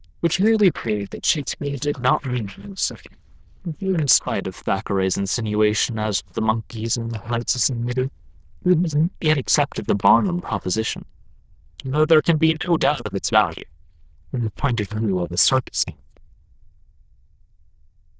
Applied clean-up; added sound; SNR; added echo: neural diffusion model UNIVERSE++.